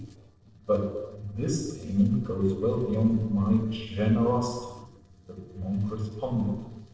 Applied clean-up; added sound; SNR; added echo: neural separator model SepFormer DNS4.